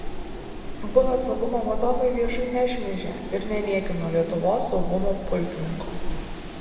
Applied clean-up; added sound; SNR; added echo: none; Wind; 3 dB; reverberation time 2.6 s.